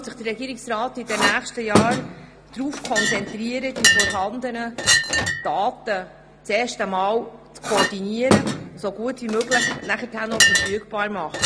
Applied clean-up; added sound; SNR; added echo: none; Chink, clink; -2 dB; none.